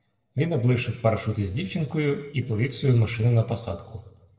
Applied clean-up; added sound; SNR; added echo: neural separator model SepFormer DNS4.